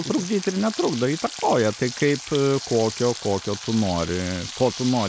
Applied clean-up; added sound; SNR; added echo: none; Frying (food); 12 dB; none.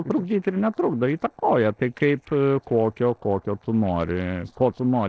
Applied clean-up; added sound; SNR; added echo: neural separator model SepFormer DNS4.